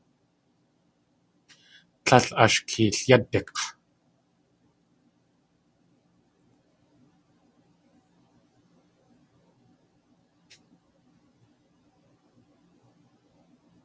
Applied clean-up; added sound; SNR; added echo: none; none; none; none.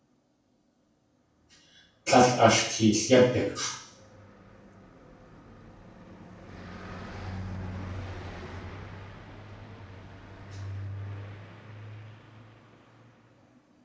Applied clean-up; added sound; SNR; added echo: none; Car passing by; 13 dB; reverberation time 0.6 s.